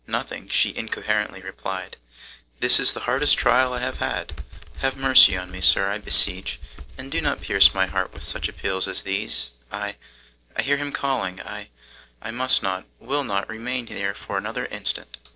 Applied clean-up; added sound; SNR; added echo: neural separator model SepFormer DNS4.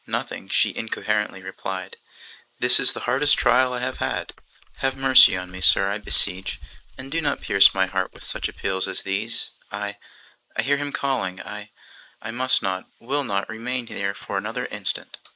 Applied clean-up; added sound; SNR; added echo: neural mask model Resemble Enhance denoiser.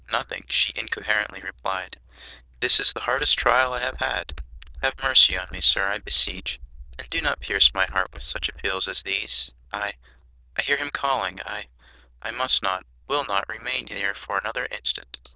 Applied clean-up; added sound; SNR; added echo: neural diffusion model UNIVERSE++.